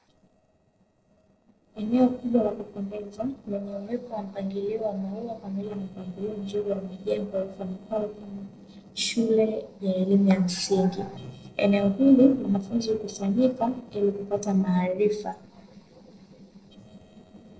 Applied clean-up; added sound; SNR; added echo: neural separator model SepFormer DNS4.